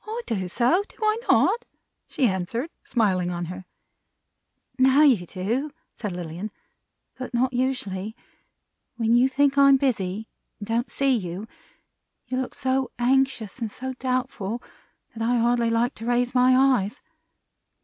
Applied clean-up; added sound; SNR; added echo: none; none; none; none.